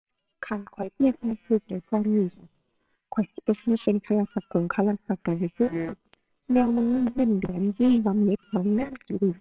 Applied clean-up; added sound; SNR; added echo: neural separator model SepFormer WHAMR!.